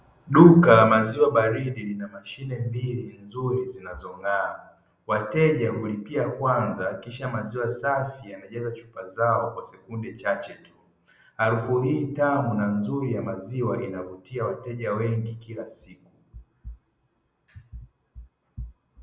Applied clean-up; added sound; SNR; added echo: none; none; none; none.